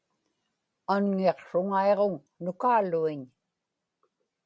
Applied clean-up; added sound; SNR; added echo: none; none; none; none.